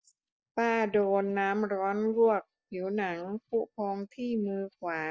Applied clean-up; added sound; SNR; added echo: neural mask model DeepFilterNet 3.